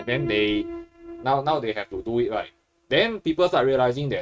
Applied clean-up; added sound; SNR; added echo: neural mask model RNNoise.